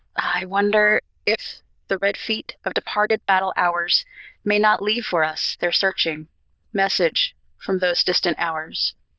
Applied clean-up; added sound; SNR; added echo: neural diffusion model UNIVERSE++.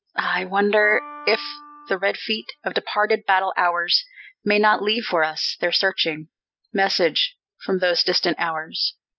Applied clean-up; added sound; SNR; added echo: classical method spectral subtraction.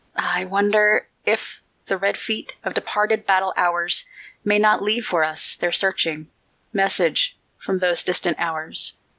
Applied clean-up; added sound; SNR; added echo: none; none; none; none.